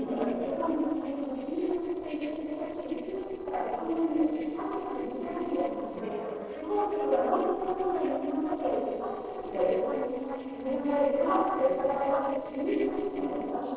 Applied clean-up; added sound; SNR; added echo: neural separator model SepFormer DNS4.